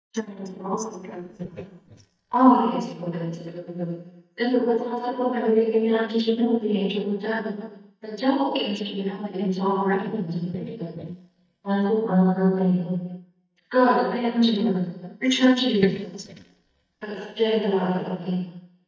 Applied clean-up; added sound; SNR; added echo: neural mask model DeepFilterNet 3.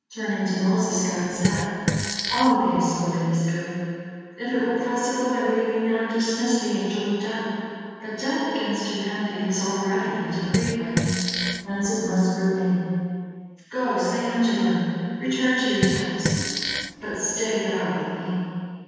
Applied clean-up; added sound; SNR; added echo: none; Fart; 4 dB; reverberation time 2.1 s.